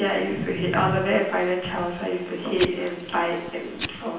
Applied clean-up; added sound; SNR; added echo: none; Packing tape, duct tape / Tearing; 9 dB; reverberation time 0.9 s.